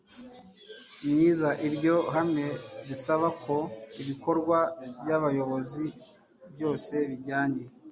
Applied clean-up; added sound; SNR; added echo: none; none; none; none.